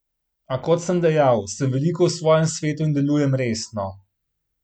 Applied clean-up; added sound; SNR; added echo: none; none; none; none.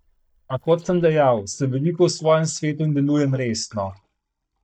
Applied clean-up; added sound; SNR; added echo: neural mask model DeepFilterNet 3.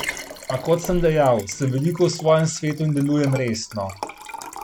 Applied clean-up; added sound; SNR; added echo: none; Liquid; 12 dB; none.